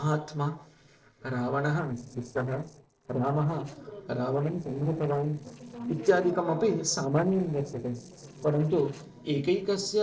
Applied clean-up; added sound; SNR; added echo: neural separator model SepFormer DNS4.